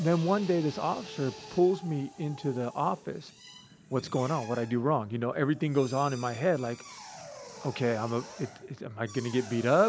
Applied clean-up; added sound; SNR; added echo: none; Drill; 18 dB; none.